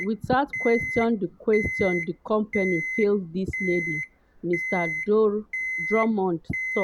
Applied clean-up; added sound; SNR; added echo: none; Alarm; 7 dB; none.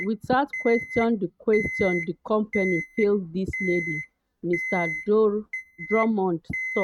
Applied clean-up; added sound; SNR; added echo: neural mask model RNNoise.